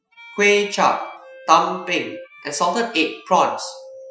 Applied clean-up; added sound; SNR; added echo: classical method Wiener filter.